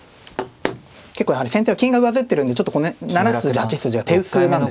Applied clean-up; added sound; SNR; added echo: none; none; none; none.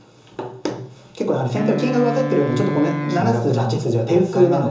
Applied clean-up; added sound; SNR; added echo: none; Wind instrument, woodwind instrument; 7 dB; reverberation time 0.6 s.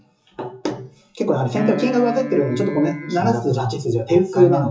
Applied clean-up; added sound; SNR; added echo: classical method WPE with log-MMSE.